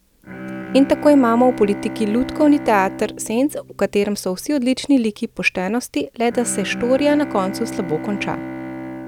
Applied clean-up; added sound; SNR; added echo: none; Bowed string instrument; 12 dB; none.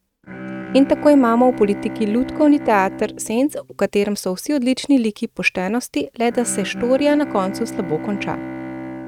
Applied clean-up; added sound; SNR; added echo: neural mask model RNNoise.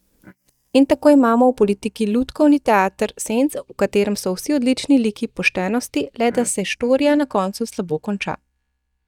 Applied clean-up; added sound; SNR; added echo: neural mask model DeepFilterNet 3.